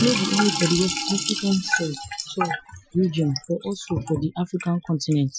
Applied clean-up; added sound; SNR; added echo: classical method Wiener filter.